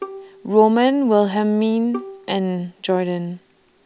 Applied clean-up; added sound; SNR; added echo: none; Bowed string instrument; 20 dB; none.